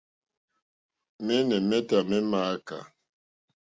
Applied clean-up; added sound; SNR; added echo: none; none; none; none.